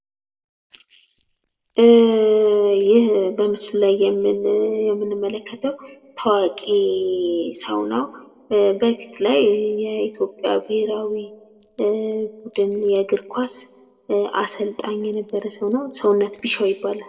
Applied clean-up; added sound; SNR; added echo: neural separator model SepFormer DNS4.